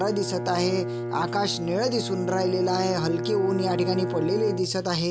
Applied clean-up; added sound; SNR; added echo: none; Bowed string instrument; 5 dB; none.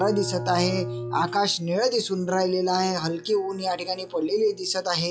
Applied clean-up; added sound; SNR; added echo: classical method log-MMSE.